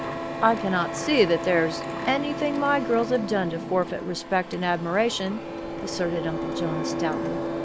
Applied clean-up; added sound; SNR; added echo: none; Printer; 5 dB; none.